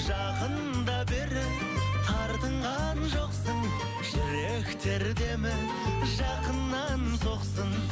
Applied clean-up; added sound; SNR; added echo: none; none; none; none.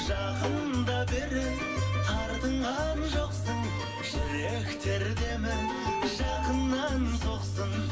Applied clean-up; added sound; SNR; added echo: none; Snare drum; 14 dB; reverberation time 0.2 s.